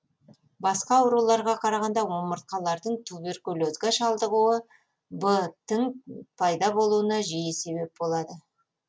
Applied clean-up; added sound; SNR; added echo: none; none; none; none.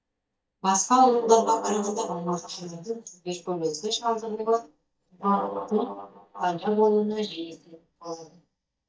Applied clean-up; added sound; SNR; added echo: neural mask model DeepFilterNet 3.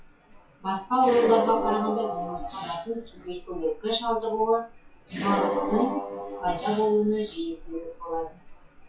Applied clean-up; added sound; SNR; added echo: classical method WPE with log-MMSE.